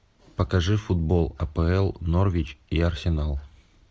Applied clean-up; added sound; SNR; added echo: none; none; none; none.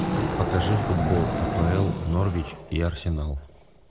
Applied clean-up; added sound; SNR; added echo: none; Wild animals; 2 dB; none.